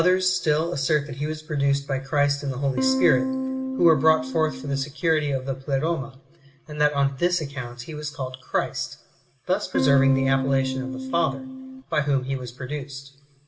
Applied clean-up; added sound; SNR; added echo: none; Electric guitar / Strum; 2 dB; reverberation time 0.5 s.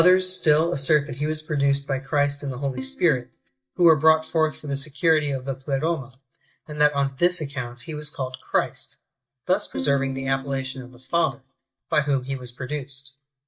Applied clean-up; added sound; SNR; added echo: neural mask model DeepFilterNet 3.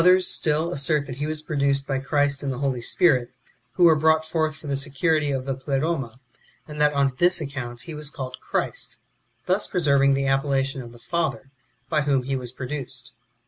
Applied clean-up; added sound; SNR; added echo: none; none; none; none.